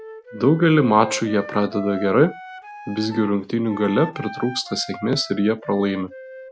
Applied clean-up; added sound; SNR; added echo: none; Wind instrument, woodwind instrument; 15 dB; none.